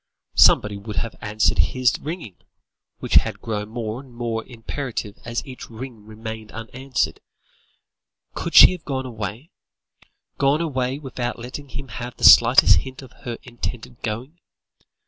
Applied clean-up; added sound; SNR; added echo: none; none; none; none.